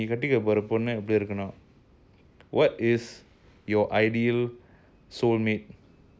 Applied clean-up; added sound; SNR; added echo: none; none; none; none.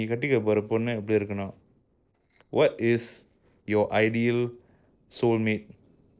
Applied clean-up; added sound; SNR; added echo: neural separator model SepFormer DNS4.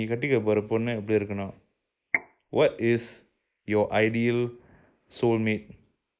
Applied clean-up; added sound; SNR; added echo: neural mask model Resemble Enhance denoiser.